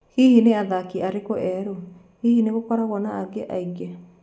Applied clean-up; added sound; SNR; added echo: none; none; none; none.